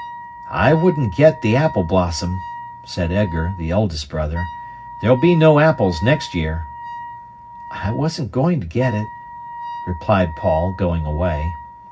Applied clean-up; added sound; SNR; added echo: none; Wind instrument, woodwind instrument; 14 dB; reverberation time 0.4 s.